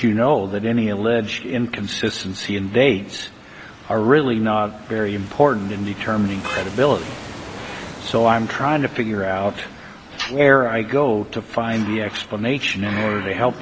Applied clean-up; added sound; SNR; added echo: none; Fixed-wing aircraft, airplane + Rain; 19 dB; none.